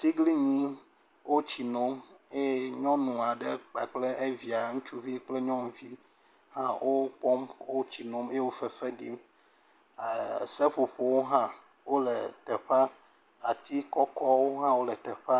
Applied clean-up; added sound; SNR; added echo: none; none; none; none.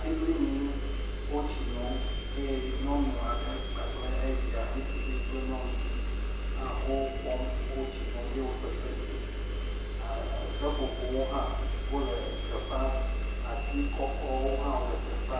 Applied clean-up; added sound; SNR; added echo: none; Engine; -4 dB; reverberation time 0.9 s.